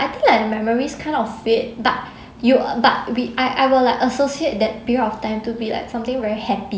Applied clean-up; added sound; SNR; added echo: none; none; none; none.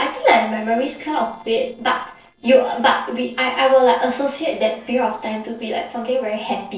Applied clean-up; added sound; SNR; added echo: neural separator model SepFormer DNS4.